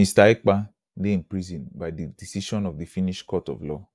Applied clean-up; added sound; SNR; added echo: none; none; none; none.